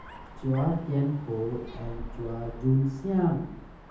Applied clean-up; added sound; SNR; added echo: none; Dog; 13 dB; reverberation time 0.7 s.